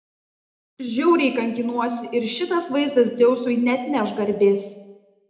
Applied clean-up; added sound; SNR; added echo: none; none; none; reverberation time 0.6 s.